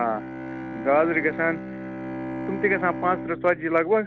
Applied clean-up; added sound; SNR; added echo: none; Bowed string instrument; 9 dB; none.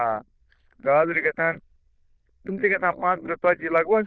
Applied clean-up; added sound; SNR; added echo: neural diffusion model UNIVERSE++.